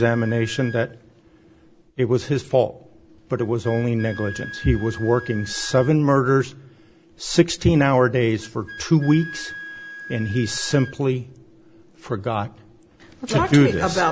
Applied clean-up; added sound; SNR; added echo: none; Wind instrument, woodwind instrument; 18 dB; none.